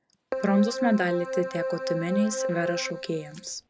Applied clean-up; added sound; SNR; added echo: none; Keyboard (musical); 4 dB; none.